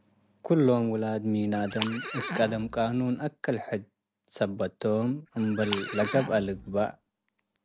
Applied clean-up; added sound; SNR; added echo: none; Splash, splatter + Livestock, farm animals, working animals; 10 dB; none.